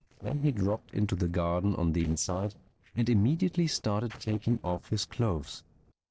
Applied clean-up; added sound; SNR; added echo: neural separator model SepFormer DNS4.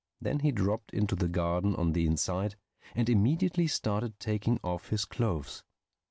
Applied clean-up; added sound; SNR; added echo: none; none; none; none.